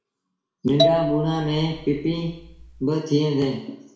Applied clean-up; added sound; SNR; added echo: none; Marimba, xylophone; 2 dB; reverberation time 0.6 s.